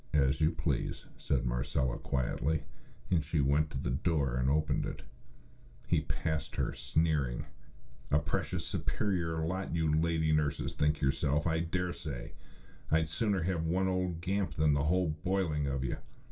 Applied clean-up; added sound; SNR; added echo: none; none; none; reverberation time 0.2 s.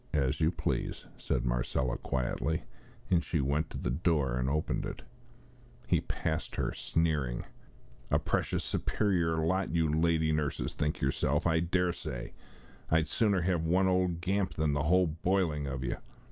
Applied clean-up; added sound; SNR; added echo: none; none; none; none.